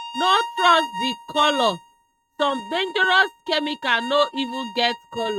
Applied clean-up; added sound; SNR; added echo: neural mask model RNNoise.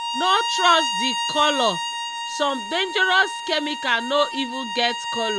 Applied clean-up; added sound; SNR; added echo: none; Bowed string instrument; 4 dB; none.